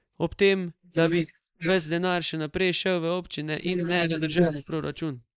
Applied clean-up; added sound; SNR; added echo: neural mask model Resemble Enhance denoiser.